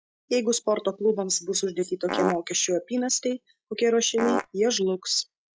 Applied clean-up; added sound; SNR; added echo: classical method log-MMSE.